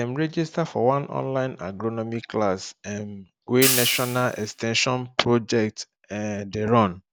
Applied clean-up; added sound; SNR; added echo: none; Hi-hat; 3 dB; none.